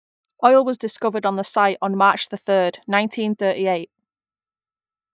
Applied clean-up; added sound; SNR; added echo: neural mask model DeepFilterNet 3.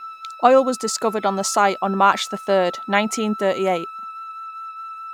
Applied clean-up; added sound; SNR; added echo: none; Wind instrument, woodwind instrument; 13 dB; none.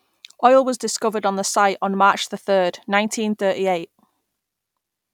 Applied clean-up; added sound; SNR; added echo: none; none; none; none.